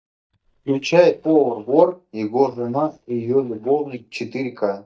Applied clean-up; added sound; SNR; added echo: neural mask model DeepFilterNet 3.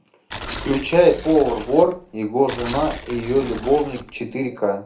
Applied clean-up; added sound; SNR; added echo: none; Tearing; 13 dB; reverberation time 0.3 s.